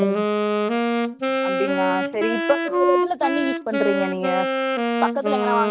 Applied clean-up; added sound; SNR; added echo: none; Wind instrument, woodwind instrument; -3 dB; none.